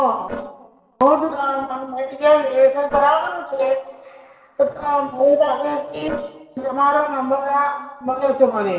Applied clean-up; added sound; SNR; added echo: neural separator model SepFormer DNS4.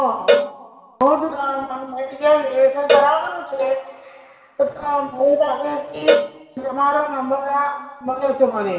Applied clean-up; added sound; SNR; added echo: none; Cowbell; 3 dB; reverberation time 2.2 s.